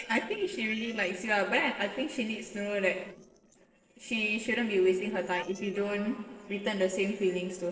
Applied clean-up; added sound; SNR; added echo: neural separator model SepFormer DNS4.